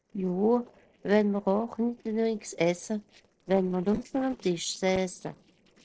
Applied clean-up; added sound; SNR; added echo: neural separator model SepFormer DNS4.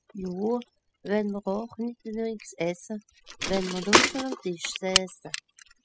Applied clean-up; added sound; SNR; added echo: classical method spectral subtraction.